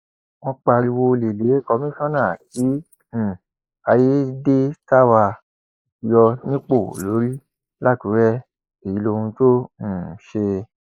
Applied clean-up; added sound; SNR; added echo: neural mask model Resemble Enhance denoiser.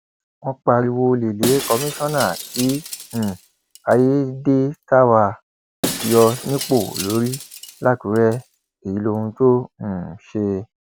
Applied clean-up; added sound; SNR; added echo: none; Shatter; 11 dB; none.